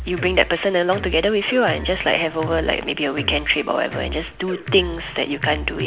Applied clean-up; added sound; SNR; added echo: none; Drum kit; 11 dB; none.